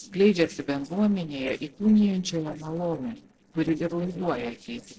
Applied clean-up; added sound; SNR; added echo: neural separator model SepFormer DNS4.